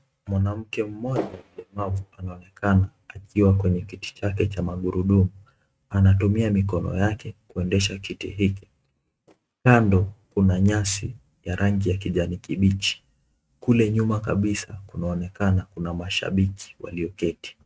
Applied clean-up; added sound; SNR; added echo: neural mask model RNNoise.